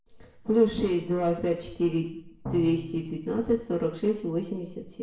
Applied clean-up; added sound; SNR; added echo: none; Drum; 12 dB; reverberation time 0.6 s.